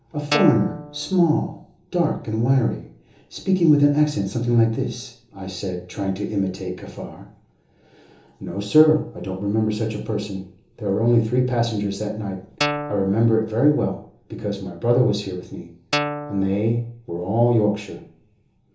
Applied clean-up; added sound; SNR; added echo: none; Guitar; 5 dB; reverberation time 1.2 s.